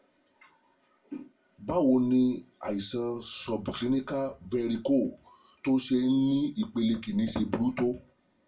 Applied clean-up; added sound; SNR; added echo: none; none; none; reverberation time 0.2 s.